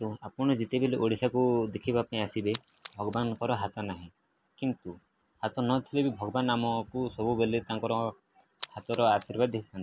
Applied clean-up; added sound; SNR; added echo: none; Splash, splatter; 19 dB; none.